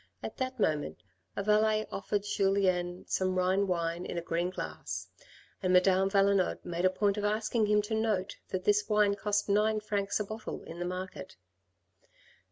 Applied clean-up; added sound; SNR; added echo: none; none; none; none.